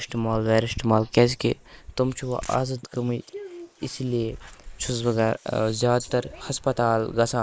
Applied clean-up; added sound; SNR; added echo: neural mask model Resemble Enhance denoiser.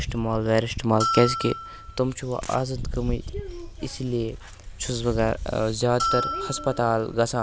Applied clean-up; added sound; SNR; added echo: none; Bell; 4 dB; none.